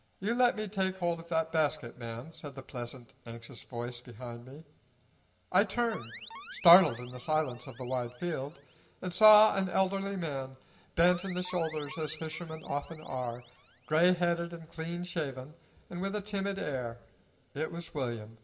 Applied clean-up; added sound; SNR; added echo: none; Alarm; 17 dB; reverberation time 0.7 s.